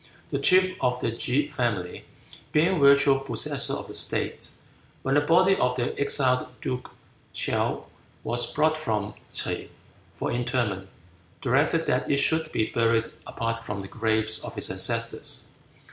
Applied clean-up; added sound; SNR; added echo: none; none; none; none.